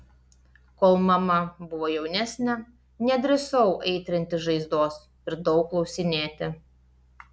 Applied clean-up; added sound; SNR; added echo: none; none; none; none.